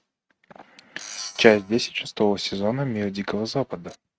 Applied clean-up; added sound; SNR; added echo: neural mask model RNNoise.